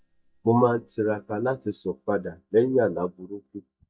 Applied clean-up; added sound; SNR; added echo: neural mask model DeepFilterNet 3.